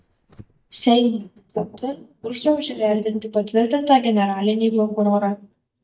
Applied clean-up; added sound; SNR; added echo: neural mask model DeepFilterNet 3.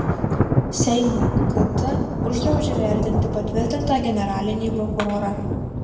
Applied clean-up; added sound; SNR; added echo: none; Thunder; -2 dB; reverberation time 1.1 s.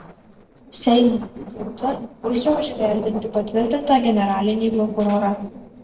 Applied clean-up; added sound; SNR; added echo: neural separator model SepFormer DNS4.